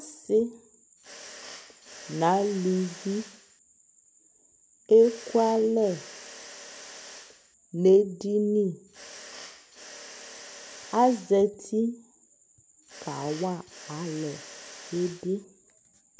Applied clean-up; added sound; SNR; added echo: none; Mechanisms; 19 dB; none.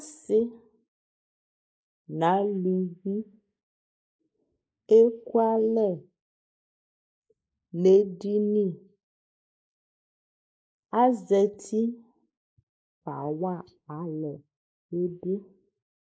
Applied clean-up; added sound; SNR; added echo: neural mask model Resemble Enhance denoiser.